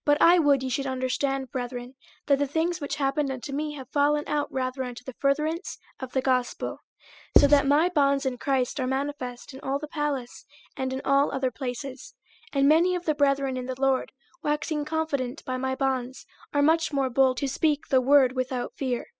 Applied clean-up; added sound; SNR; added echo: classical method spectral subtraction.